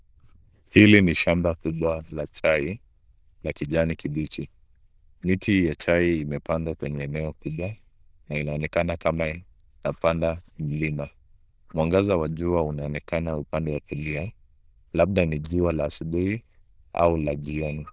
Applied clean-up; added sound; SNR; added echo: neural diffusion model UNIVERSE++.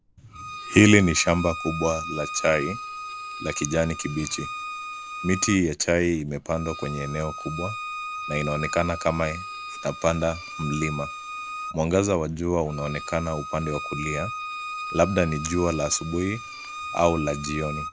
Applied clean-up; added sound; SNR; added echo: none; Bowed string instrument; 10 dB; none.